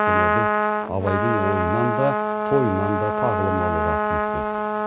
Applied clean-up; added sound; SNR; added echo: none; Trumpet; -4 dB; none.